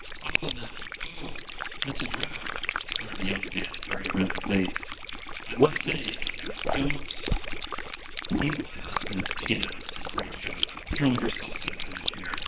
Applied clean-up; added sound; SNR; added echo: neural separator model SepFormer WHAMR!.